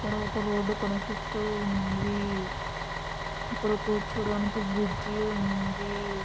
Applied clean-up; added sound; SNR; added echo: none; Bus; 3 dB; none.